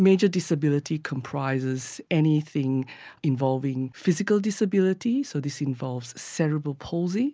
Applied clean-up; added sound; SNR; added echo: none; none; none; none.